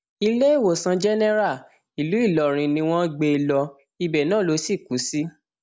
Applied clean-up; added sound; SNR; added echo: none; none; none; none.